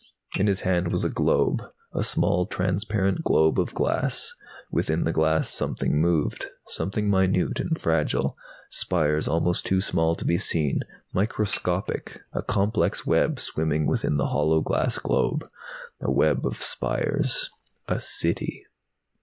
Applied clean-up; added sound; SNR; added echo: none; Dishes, pots, and pans / Chink, clink; 20 dB; none.